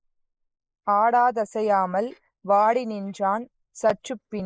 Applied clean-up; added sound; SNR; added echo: neural mask model Resemble Enhance denoiser.